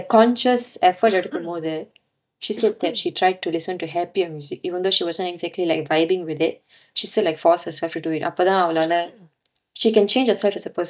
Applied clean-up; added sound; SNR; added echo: neural mask model DeepFilterNet 3.